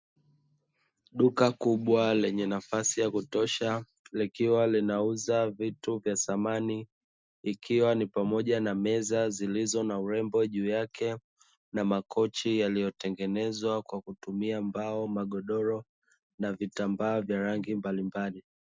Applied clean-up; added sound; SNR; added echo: none; none; none; none.